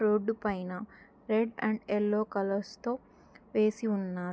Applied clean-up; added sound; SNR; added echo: none; none; none; none.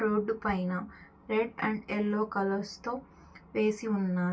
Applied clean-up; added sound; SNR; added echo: none; none; none; reverberation time 0.1 s.